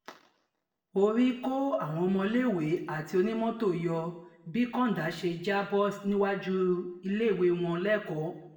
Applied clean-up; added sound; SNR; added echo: none; none; none; reverberation time 0.7 s.